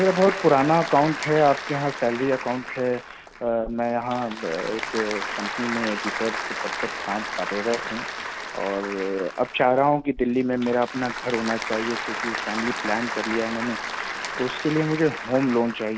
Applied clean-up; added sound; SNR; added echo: none; Applause / Crowd; 7 dB; none.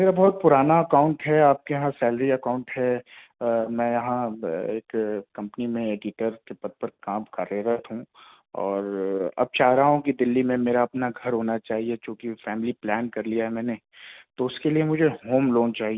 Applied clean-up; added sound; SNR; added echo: none; none; none; none.